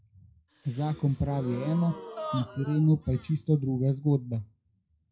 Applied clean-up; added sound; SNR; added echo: classical method WPE with log-MMSE.